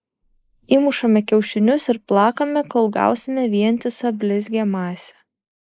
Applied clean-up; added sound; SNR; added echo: neural mask model Resemble Enhance denoiser.